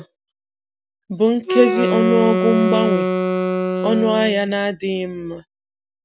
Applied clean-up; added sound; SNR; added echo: none; Wind instrument, woodwind instrument; 0 dB; none.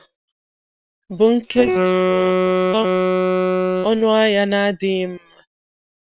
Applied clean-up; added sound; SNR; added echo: neural separator model SepFormer WHAM!.